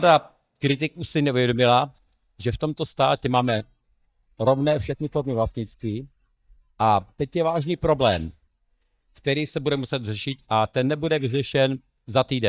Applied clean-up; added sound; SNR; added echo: neural mask model DeepFilterNet 3.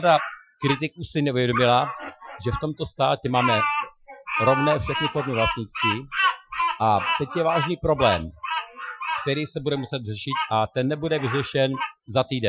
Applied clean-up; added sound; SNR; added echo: classical method Wiener filter.